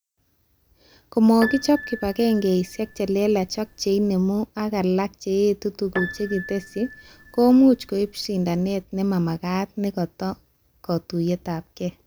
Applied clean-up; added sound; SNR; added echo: none; Piano; 15 dB; none.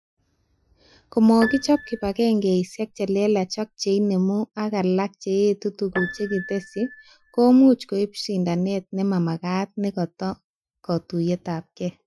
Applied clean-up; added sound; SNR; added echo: classical method Wiener filter.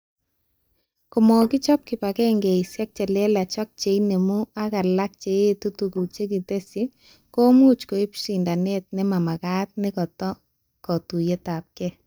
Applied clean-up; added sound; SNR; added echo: neural mask model DeepFilterNet 3.